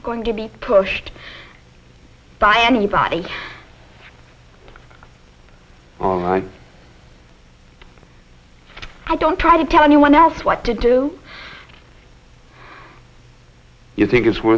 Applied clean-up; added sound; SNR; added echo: none; none; none; none.